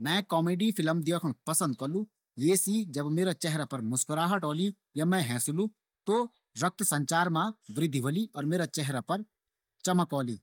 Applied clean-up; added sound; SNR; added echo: neural mask model DeepFilterNet 3.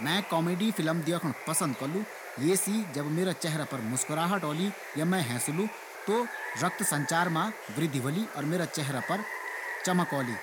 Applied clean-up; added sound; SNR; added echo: none; Water; 10 dB; none.